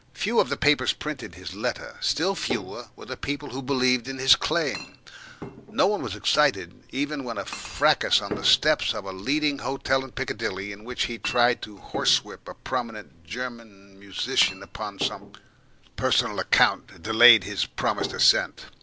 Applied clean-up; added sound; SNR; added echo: none; Chink, clink; 16 dB; none.